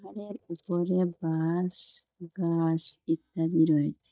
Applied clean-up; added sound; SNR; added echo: neural mask model DeepFilterNet 3.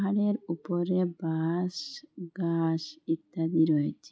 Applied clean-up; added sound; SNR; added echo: none; none; none; none.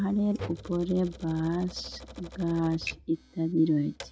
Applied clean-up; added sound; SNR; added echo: none; Typewriter; 15 dB; none.